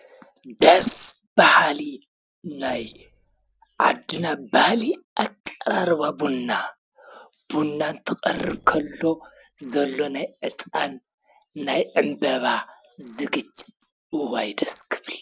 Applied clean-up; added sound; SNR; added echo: neural separator model SepFormer DNS4.